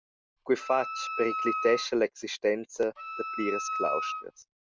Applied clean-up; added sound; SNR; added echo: none; Wind instrument, woodwind instrument; 4 dB; none.